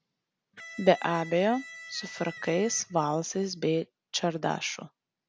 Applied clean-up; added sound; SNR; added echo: none; Electric guitar; 16 dB; none.